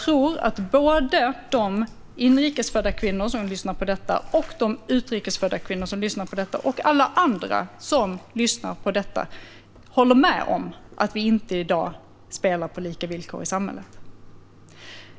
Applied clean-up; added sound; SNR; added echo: none; Bathtub (filling or washing); 14 dB; none.